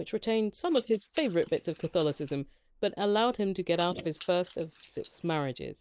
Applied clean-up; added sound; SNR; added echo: neural mask model Resemble Enhance denoiser.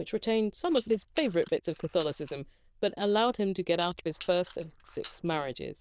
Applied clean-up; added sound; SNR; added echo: neural diffusion model UNIVERSE++.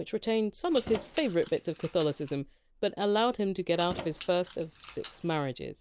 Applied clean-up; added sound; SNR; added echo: none; Keys jangling; 14 dB; none.